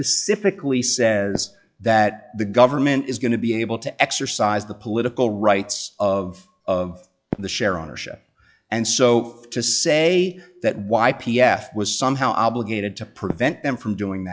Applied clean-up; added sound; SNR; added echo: classical method log-MMSE.